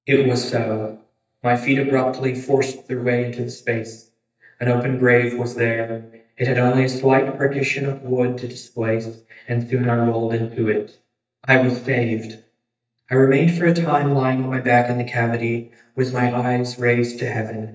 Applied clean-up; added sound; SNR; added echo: neural mask model DeepFilterNet 3.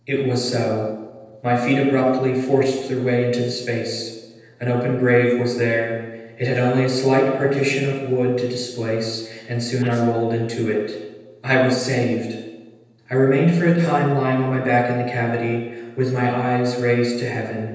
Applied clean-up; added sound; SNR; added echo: neural separator model SepFormer DNS4.